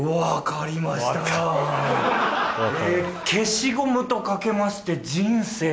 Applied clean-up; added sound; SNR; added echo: none; none; none; none.